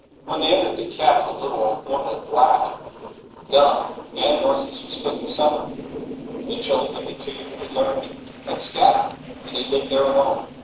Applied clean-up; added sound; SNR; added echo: neural separator model SepFormer DNS4.